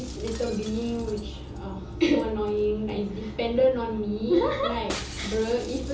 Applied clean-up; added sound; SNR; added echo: none; Shatter; 17 dB; reverberation time 1.2 s.